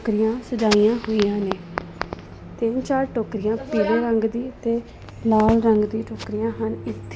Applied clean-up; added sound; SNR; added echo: none; none; none; none.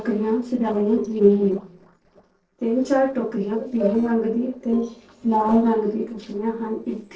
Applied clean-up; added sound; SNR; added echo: neural separator model SepFormer DNS4.